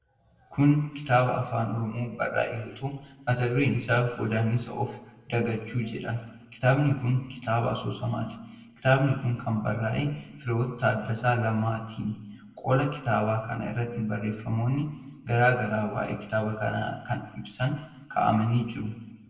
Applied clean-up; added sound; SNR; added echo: none; none; none; reverberation time 1.1 s.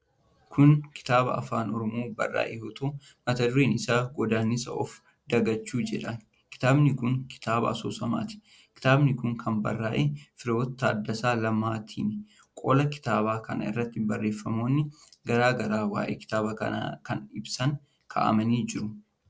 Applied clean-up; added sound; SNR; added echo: none; none; none; none.